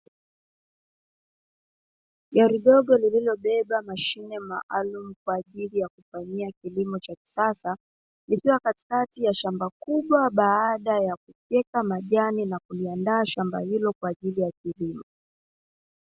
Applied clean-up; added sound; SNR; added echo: none; none; none; none.